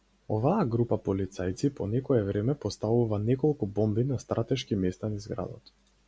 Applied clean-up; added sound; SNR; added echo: none; none; none; none.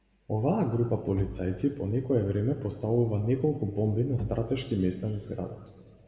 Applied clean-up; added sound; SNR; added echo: none; Bowed string instrument; 13 dB; reverberation time 2.1 s.